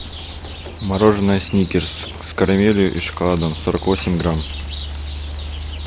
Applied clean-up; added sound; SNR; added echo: none; Rain; 16 dB; none.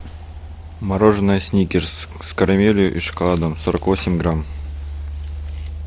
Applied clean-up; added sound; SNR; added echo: none; none; none; none.